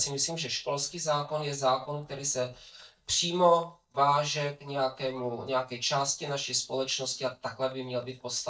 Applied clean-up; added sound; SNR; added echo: neural mask model DeepFilterNet 3.